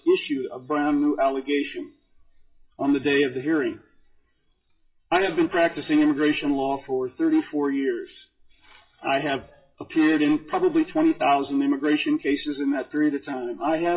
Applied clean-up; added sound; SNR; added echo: classical method WPE with log-MMSE.